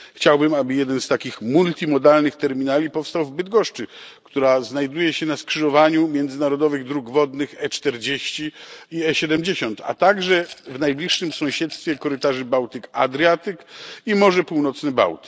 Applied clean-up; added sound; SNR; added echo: neural separator model SepFormer DNS4.